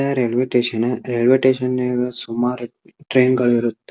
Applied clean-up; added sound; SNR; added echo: none; none; none; none.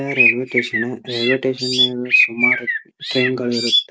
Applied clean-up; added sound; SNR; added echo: neural mask model Resemble Enhance denoiser.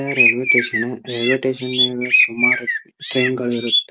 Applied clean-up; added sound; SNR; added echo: none; Bird; -4 dB; none.